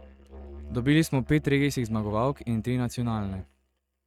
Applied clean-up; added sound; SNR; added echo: neural mask model RNNoise.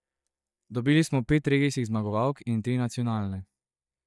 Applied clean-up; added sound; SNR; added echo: neural mask model DeepFilterNet 3.